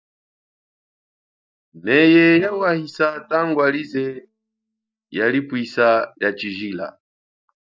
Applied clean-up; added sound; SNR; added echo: neural mask model DeepFilterNet 3.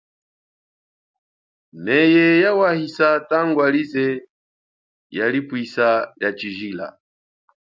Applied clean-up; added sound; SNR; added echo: none; none; none; none.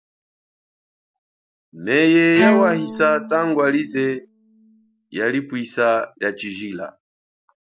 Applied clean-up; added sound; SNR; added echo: none; Bowed string instrument; 4 dB; none.